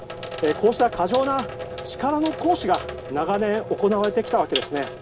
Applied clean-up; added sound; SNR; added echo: none; Sink (filling or washing); 9 dB; reverberation time 0.3 s.